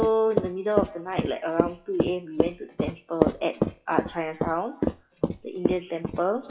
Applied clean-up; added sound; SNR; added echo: classical method WPE with log-MMSE.